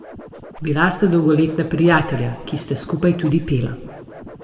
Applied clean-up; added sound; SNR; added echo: none; Scratching (performance technique); 16 dB; reverberation time 1.3 s.